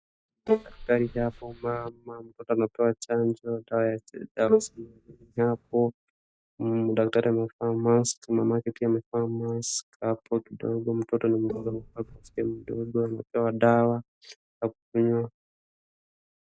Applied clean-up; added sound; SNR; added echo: neural mask model DeepFilterNet 3.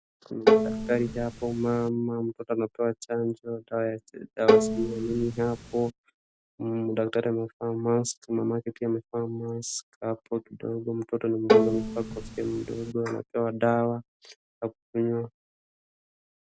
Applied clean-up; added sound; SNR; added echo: none; Bowed string instrument; -4 dB; none.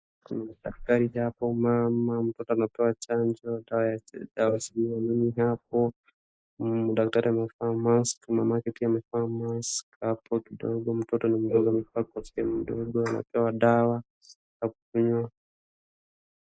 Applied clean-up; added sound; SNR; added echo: neural mask model Resemble Enhance denoiser.